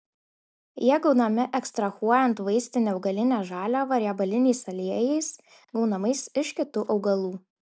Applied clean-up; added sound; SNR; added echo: none; none; none; none.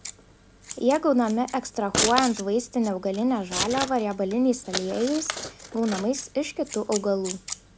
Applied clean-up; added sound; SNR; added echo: none; Scissors; 8 dB; none.